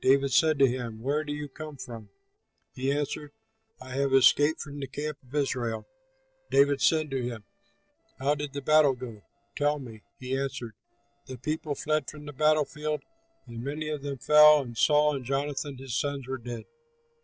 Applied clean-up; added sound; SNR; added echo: neural separator model SepFormer DNS4.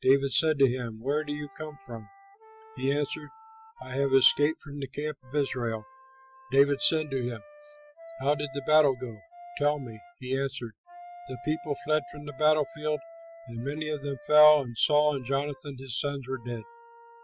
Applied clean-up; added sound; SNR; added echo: classical method Wiener filter.